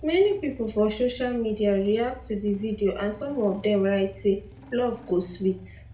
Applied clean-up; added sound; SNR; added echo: none; Engine starting / Motorcycle; 20 dB; reverberation time 0.4 s.